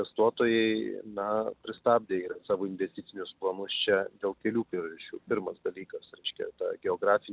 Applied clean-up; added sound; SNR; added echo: none; none; none; none.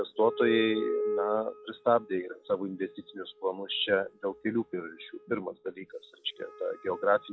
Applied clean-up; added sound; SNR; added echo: classical method log-MMSE.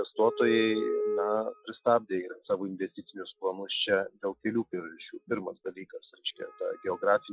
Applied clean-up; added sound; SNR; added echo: classical method Wiener filter.